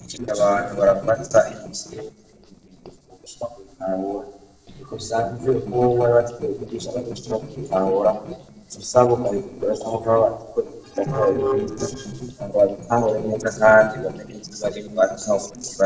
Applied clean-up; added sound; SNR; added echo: neural separator model SepFormer DNS4.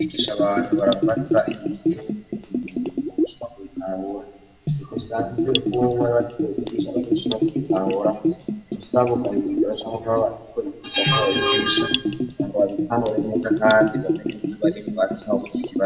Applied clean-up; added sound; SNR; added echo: none; Bathtub (filling or washing) / Gurgling; 2 dB; reverberation time 0.7 s.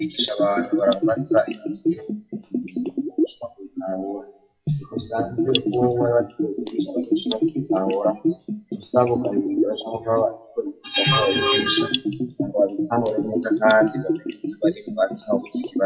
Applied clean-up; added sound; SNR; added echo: classical method WPE with log-MMSE.